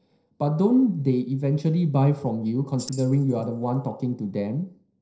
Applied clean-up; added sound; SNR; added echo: neural separator model SepFormer DNS4.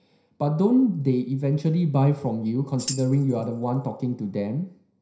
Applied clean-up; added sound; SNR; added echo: none; Tambourine; 14 dB; reverberation time 0.5 s.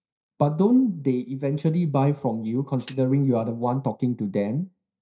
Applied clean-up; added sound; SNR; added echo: neural mask model DeepFilterNet 3.